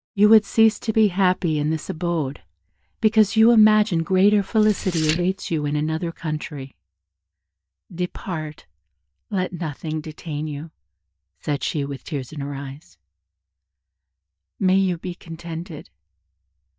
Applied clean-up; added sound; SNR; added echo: neural mask model DeepFilterNet 3.